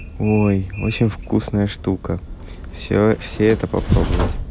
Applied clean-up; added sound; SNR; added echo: none; Train; 8 dB; none.